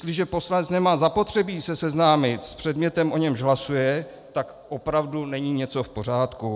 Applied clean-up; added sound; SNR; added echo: none; none; none; none.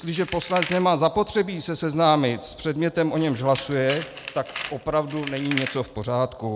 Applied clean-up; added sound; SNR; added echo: none; Tools; 14 dB; none.